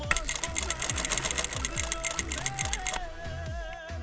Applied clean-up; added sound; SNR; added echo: none; Mechanisms; -4 dB; none.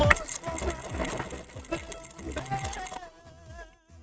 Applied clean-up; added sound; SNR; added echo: neural mask model RNNoise.